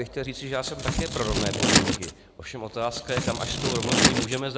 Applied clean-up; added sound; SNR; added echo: none; Scissors; -5 dB; none.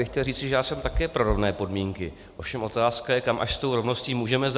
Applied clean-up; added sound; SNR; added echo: none; none; none; none.